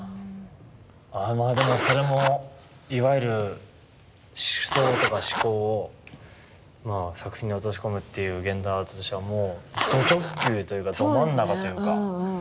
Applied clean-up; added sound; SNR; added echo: none; Zipper (clothing); 0 dB; none.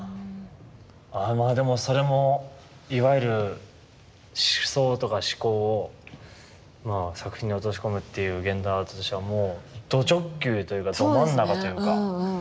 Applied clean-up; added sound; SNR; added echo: none; none; none; none.